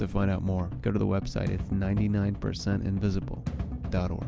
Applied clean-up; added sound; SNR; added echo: none; none; none; none.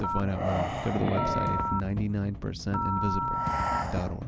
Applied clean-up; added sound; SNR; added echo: none; Breathing + Telephone; 1 dB; none.